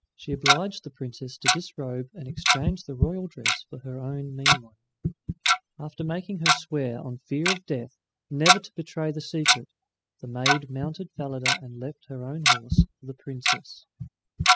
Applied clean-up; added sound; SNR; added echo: classical method spectral subtraction.